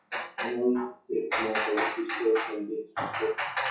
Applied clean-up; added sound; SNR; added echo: classical method WPE with log-MMSE.